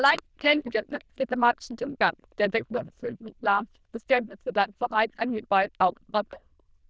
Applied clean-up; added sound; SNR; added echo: neural diffusion model UNIVERSE++.